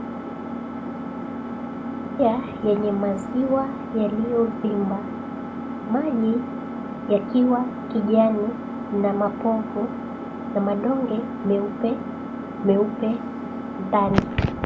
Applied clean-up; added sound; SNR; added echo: none; Engine; 6 dB; none.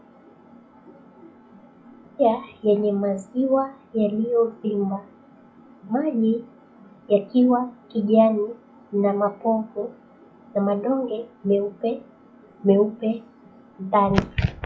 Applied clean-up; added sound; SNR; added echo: classical method log-MMSE.